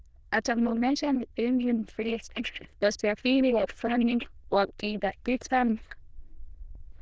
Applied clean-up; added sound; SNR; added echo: neural diffusion model UNIVERSE++.